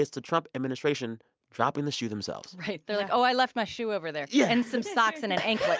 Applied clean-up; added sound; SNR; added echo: none; none; none; none.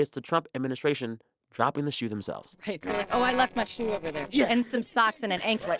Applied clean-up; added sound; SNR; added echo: neural separator model SepFormer DNS4.